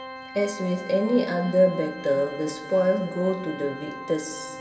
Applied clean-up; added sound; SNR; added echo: none; Organ; 13 dB; reverberation time 1.7 s.